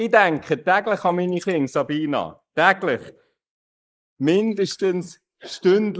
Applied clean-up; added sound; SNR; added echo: neural mask model Resemble Enhance denoiser.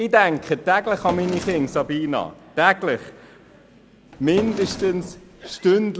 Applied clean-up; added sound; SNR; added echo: none; Drawer open or close; 12 dB; none.